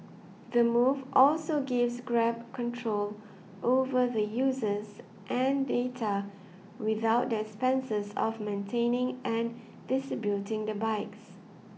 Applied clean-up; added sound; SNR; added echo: none; none; none; none.